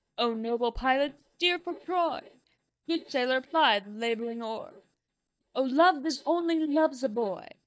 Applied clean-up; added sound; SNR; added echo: neural mask model DeepFilterNet 3.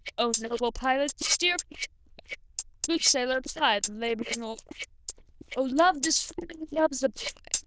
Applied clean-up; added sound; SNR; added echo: neural diffusion model UNIVERSE++.